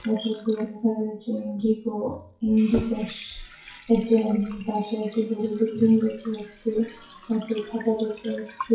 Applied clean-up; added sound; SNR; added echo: classical method WPE with log-MMSE.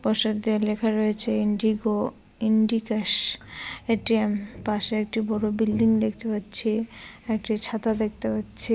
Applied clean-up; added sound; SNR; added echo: none; none; none; none.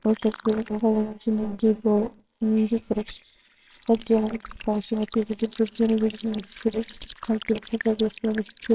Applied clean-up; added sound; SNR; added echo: neural separator model SepFormer WHAMR!.